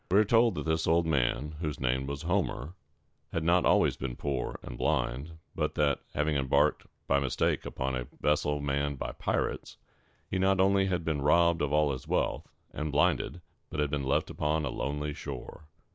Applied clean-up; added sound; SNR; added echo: none; none; none; none.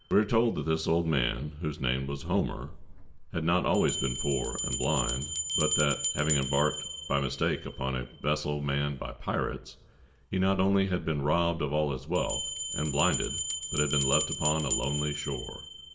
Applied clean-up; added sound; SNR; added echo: none; Bell; 7 dB; reverberation time 0.6 s.